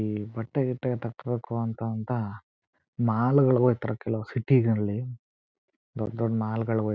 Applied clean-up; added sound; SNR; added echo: none; none; none; none.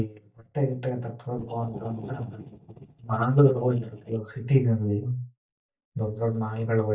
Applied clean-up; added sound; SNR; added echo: neural mask model DeepFilterNet 3.